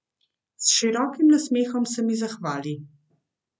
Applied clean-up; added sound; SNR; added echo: none; none; none; none.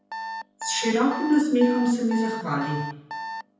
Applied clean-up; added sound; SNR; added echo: none; Alarm; 10 dB; reverberation time 0.9 s.